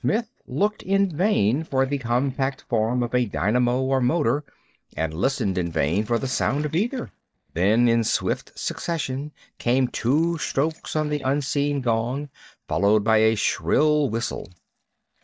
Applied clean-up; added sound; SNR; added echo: neural mask model DeepFilterNet 3.